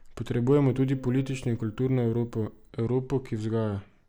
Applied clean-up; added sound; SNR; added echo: none; Piano; 17 dB; none.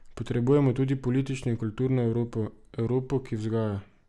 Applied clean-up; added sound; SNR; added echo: none; none; none; none.